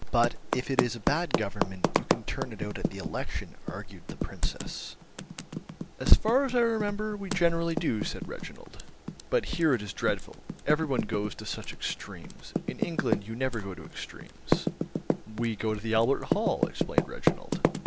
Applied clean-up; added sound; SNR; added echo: none; Typing; 4 dB; none.